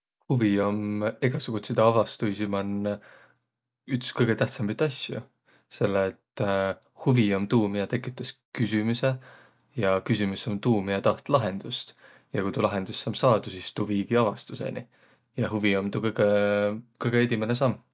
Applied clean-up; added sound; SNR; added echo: none; none; none; none.